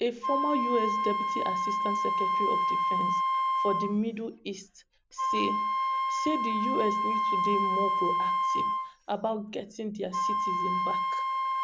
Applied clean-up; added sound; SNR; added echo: none; Wind instrument, woodwind instrument; -5 dB; none.